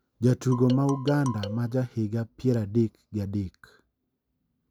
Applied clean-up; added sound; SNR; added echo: none; Marimba, xylophone; 13 dB; none.